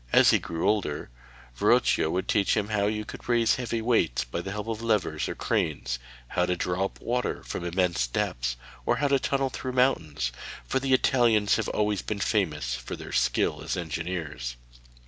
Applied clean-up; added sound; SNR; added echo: none; none; none; none.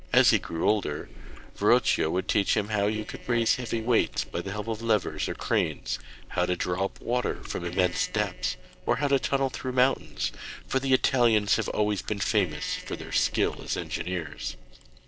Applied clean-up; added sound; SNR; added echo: neural separator model SepFormer DNS4.